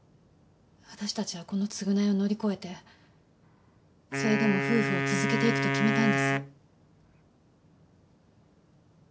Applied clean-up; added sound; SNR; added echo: none; Wind instrument, woodwind instrument; -2 dB; none.